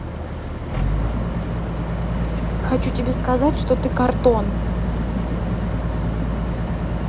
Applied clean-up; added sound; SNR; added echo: none; Boat, Water vehicle; -4 dB; none.